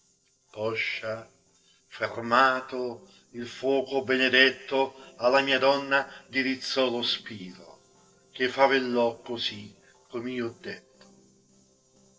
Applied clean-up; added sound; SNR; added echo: neural separator model SepFormer DNS4.